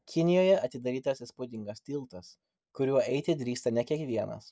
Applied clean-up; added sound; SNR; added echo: none; none; none; none.